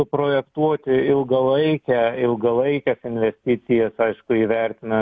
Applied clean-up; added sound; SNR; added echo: none; none; none; none.